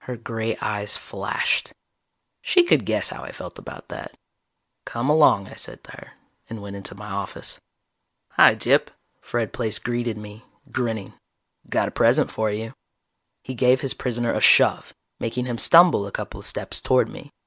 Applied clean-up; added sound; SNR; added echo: none; none; none; none.